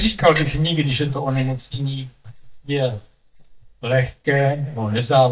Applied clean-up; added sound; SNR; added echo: neural mask model DeepFilterNet 3.